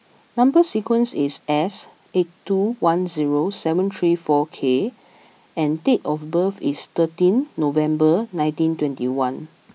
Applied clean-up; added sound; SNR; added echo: none; none; none; none.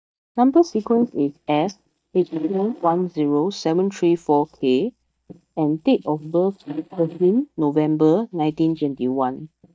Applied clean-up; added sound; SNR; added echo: neural mask model DeepFilterNet 3.